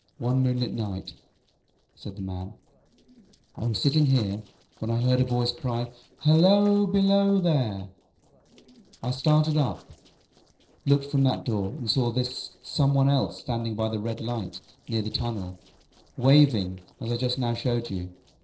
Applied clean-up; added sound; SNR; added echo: neural separator model SepFormer DNS4.